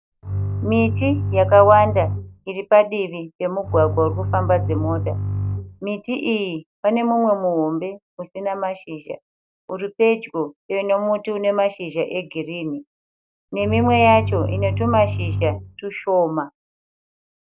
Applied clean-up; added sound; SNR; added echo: none; Bowed string instrument; 3 dB; none.